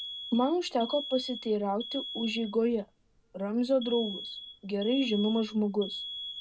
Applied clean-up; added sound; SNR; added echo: none; Alarm; 11 dB; reverberation time 0.2 s.